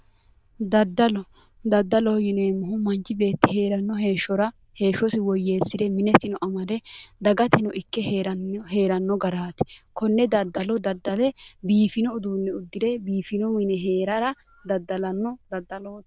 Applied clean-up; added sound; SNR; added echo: neural diffusion model UNIVERSE++.